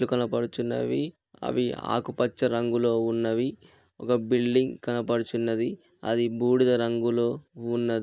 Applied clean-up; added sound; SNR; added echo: none; none; none; none.